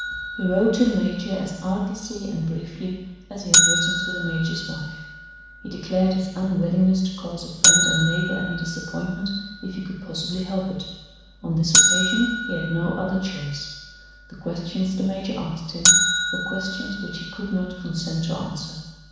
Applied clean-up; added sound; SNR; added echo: none; Bell; 0 dB; reverberation time 1.1 s.